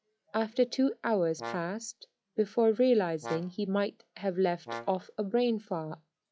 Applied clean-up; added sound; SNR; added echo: classical method log-MMSE.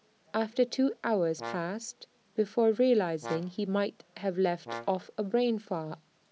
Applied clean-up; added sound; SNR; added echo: none; Brass instrument; 15 dB; none.